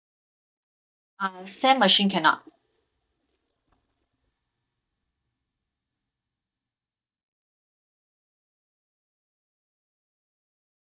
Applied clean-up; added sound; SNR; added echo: neural mask model DeepFilterNet 3.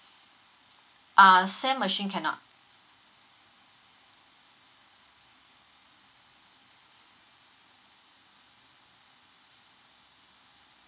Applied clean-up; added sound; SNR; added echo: none; none; none; none.